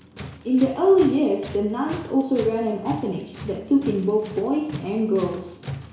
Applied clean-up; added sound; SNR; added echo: none; Tools; 15 dB; reverberation time 0.7 s.